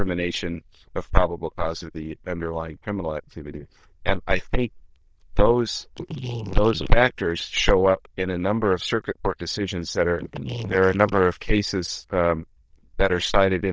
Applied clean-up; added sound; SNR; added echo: neural diffusion model UNIVERSE++.